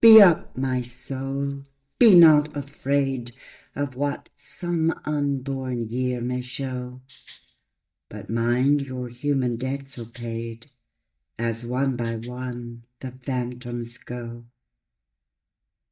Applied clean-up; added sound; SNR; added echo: neural mask model DeepFilterNet 3.